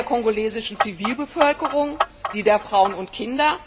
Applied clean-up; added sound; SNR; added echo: none; Clock; 6 dB; none.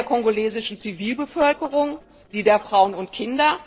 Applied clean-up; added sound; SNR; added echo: neural separator model SepFormer DNS4.